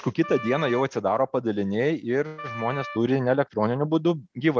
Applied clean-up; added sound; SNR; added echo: none; Wind instrument, woodwind instrument; 14 dB; none.